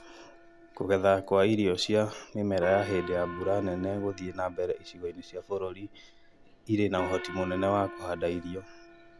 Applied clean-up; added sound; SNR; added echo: none; Gong; 14 dB; none.